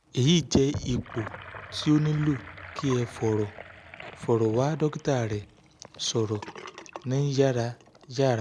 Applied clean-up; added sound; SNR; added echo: none; Sink (filling or washing) / Gurgling; 16 dB; none.